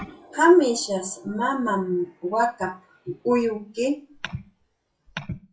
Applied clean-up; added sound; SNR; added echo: classical method WPE with log-MMSE.